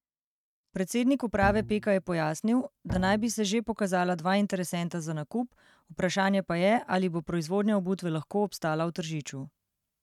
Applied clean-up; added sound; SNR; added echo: neural mask model RNNoise.